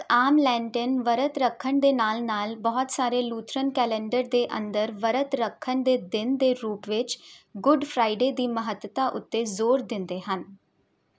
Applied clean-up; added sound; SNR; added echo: none; none; none; none.